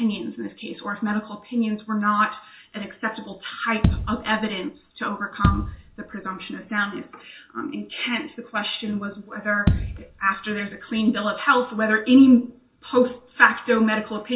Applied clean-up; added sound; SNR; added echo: none; Bass drum; 3 dB; reverberation time 0.2 s.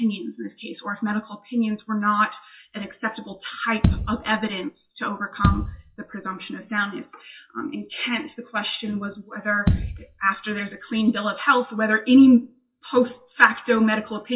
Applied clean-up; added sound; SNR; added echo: classical method WPE with log-MMSE.